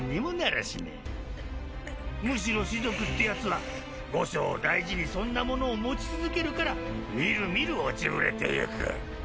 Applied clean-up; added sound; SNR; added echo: none; none; none; none.